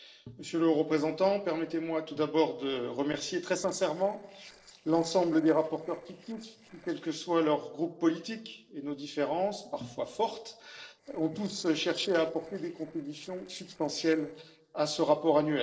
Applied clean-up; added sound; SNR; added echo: neural separator model SepFormer DNS4.